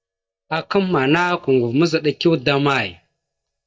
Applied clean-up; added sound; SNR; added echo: neural mask model DeepFilterNet 3.